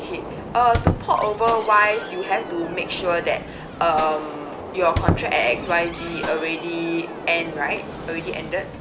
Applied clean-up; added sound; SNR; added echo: none; Gunshot, gunfire + Squeak; 6 dB; none.